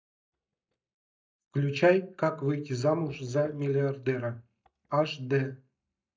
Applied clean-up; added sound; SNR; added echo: neural mask model DeepFilterNet 3.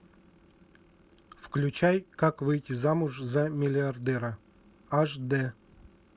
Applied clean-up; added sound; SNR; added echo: none; none; none; none.